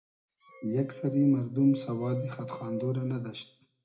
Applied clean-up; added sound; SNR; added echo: none; Glass; 13 dB; reverberation time 0.4 s.